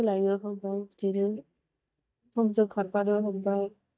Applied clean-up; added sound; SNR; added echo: neural mask model DeepFilterNet 3.